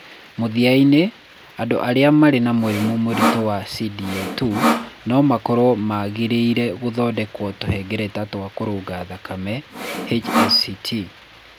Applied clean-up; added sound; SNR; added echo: none; Sawing; 3 dB; none.